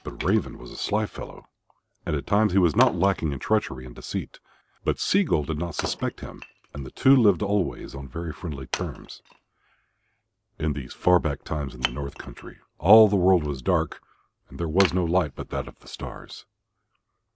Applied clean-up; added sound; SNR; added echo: none; Wood; 16 dB; none.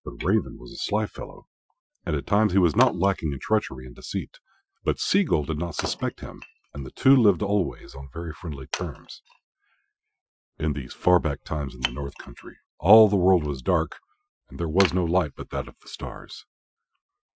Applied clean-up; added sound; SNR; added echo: classical method Wiener filter.